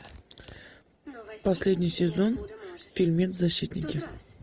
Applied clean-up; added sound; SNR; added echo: none; none; none; none.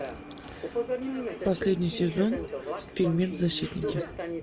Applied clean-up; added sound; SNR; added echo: none; Subway, metro, underground; 6 dB; none.